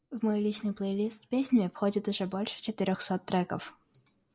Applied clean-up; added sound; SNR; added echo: none; none; none; none.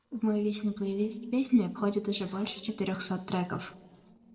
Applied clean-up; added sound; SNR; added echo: neural separator model SepFormer DNS4.